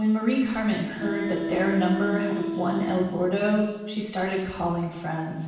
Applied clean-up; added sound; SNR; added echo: none; Wind instrument, woodwind instrument; 6 dB; reverberation time 1.1 s.